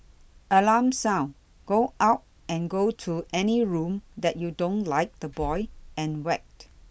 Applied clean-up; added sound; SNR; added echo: none; none; none; none.